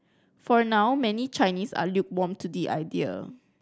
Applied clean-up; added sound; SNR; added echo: none; none; none; none.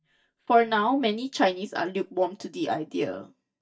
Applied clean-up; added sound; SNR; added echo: neural mask model DeepFilterNet 3.